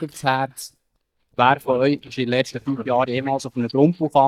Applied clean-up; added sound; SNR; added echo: neural mask model DeepFilterNet 3.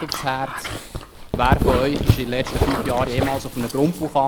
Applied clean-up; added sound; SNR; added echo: none; Dog; 1 dB; none.